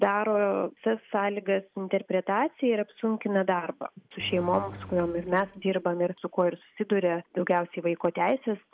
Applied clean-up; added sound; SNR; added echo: none; Engine; 18 dB; none.